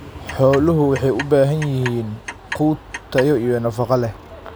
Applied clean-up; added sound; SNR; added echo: none; Clock; 15 dB; none.